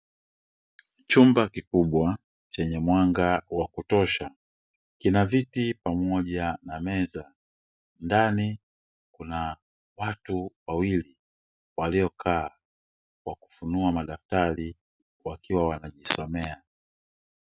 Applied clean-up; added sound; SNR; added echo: none; none; none; none.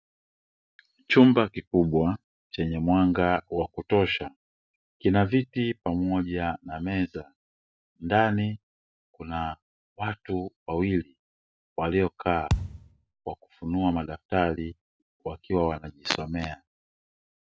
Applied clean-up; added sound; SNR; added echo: none; Thump, thud; 3 dB; none.